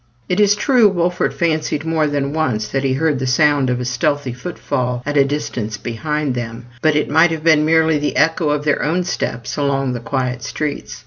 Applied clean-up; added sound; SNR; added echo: none; none; none; none.